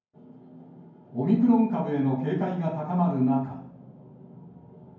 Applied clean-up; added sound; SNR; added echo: none; none; none; reverberation time 0.9 s.